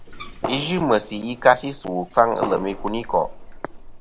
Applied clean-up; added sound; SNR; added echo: none; Bathtub (filling or washing) + Fireworks; 11 dB; none.